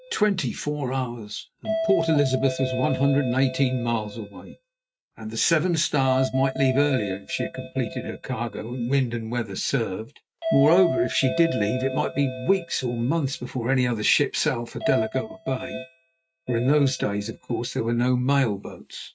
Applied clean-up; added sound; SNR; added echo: neural mask model RNNoise.